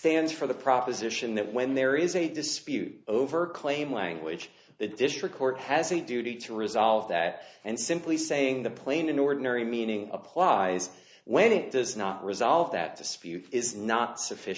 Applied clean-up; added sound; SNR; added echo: none; none; none; none.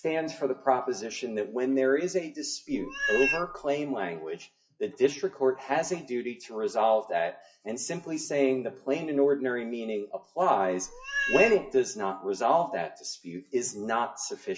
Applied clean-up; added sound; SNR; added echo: classical method WPE with log-MMSE.